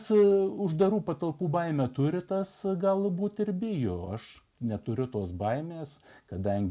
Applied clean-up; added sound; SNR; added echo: none; none; none; none.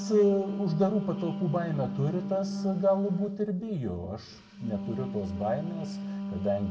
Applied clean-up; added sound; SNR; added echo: none; Wind instrument, woodwind instrument; 6 dB; reverberation time 1.2 s.